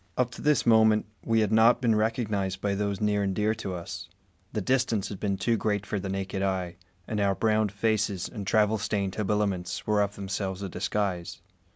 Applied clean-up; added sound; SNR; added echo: none; none; none; none.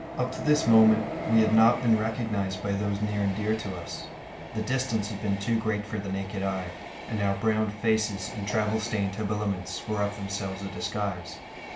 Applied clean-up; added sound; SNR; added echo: none; Train; 10 dB; reverberation time 0.4 s.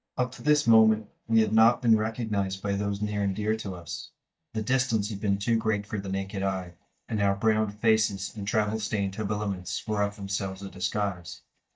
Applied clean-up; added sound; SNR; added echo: neural mask model DeepFilterNet 3.